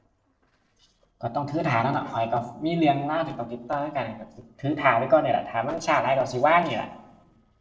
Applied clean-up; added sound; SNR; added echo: neural separator model SepFormer DNS4.